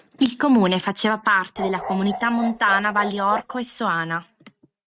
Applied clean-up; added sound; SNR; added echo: neural mask model RNNoise.